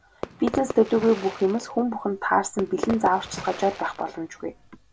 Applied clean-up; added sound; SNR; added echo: none; Fireworks; 12 dB; none.